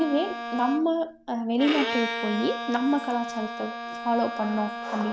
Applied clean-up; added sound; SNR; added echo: none; Bowed string instrument; 6 dB; none.